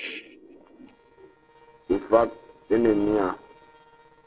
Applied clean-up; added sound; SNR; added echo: neural separator model SepFormer DNS4.